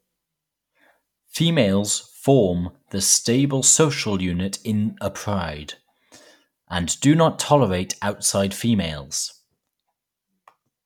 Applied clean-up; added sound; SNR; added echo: none; none; none; none.